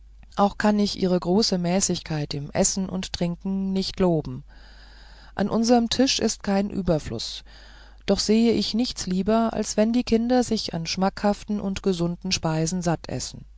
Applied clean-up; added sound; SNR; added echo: none; none; none; none.